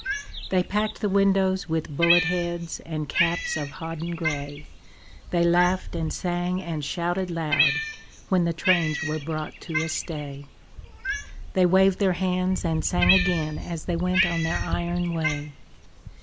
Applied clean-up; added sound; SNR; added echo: none; Cat + Bird vocalization, bird call, bird song; 5 dB; none.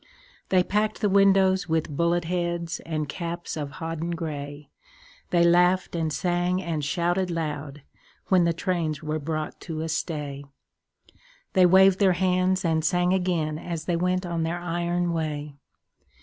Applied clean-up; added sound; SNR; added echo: none; none; none; none.